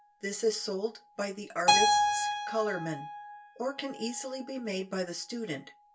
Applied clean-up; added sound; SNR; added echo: none; Keyboard (musical); -2 dB; reverberation time 0.2 s.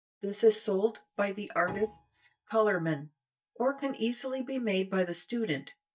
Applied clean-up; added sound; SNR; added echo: neural mask model DeepFilterNet 3.